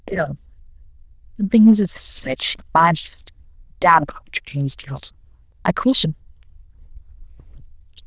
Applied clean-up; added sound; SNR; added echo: neural diffusion model UNIVERSE++.